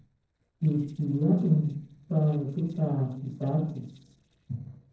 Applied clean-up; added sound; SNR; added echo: neural separator model SepFormer DNS4.